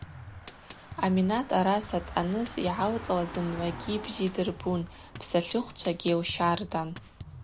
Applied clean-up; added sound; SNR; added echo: none; Drum kit + Engine / Car; 14 dB; none.